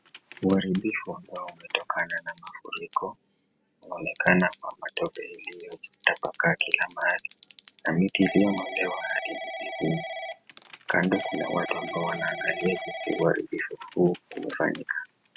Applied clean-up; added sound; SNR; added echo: none; Telephone / Typing; 11 dB; none.